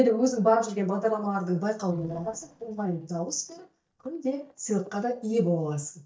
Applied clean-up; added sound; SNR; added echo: neural mask model DeepFilterNet 3.